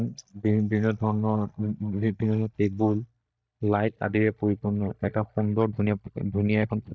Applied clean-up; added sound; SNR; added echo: neural mask model DeepFilterNet 3.